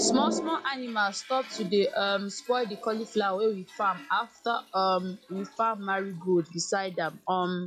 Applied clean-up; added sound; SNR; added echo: classical method log-MMSE.